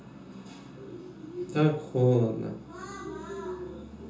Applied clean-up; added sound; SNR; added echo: none; none; none; reverberation time 0.6 s.